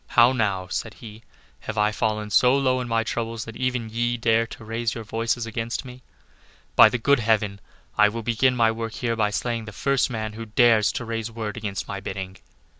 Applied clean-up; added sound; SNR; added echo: none; none; none; none.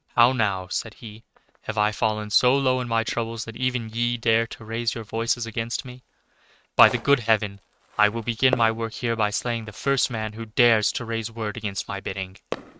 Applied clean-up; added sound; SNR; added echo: neural mask model RNNoise.